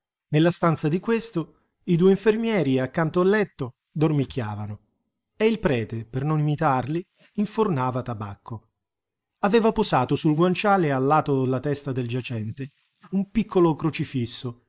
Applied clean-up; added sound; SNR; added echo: neural mask model Resemble Enhance denoiser.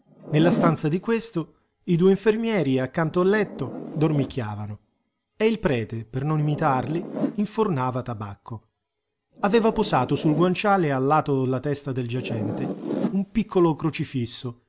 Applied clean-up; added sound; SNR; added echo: none; Zipper (clothing); 10 dB; none.